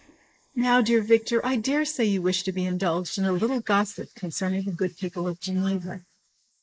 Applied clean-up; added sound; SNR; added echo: neural mask model Resemble Enhance denoiser.